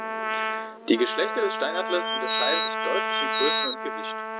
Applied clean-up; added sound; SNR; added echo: none; Trumpet + Bird vocalization, bird call, bird song; -2 dB; none.